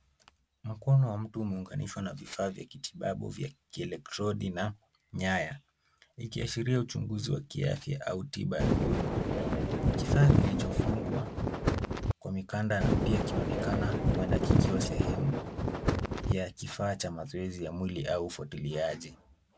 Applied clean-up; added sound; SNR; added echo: none; Wind; -5 dB; none.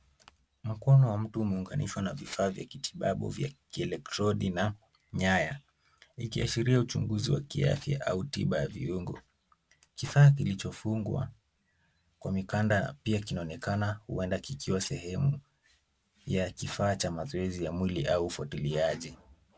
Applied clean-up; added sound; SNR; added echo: none; none; none; none.